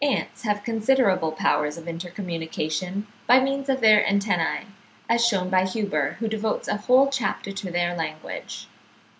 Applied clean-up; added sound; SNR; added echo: none; none; none; none.